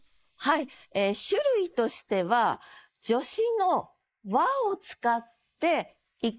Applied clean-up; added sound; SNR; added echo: neural mask model Resemble Enhance denoiser.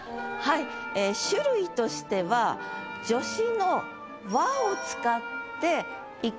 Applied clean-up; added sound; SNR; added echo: none; Wind instrument, woodwind instrument; 12 dB; none.